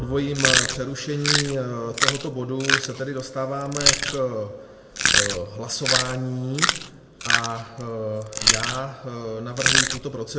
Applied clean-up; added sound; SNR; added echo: none; Chewing, mastication; -3 dB; reverberation time 1.2 s.